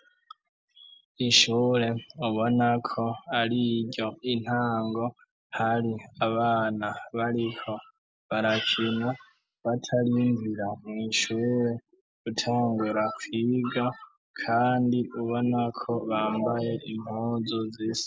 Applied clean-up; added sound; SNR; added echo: none; none; none; none.